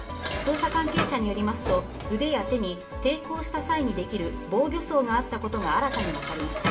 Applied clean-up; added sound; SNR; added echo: none; Dishes, pots, and pans; 8 dB; reverberation time 0.4 s.